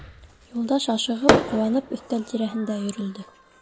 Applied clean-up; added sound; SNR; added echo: none; Fireworks; 1 dB; none.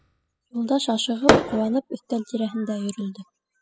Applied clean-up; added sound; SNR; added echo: classical method spectral subtraction.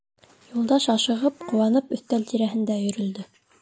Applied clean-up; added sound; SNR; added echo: none; none; none; none.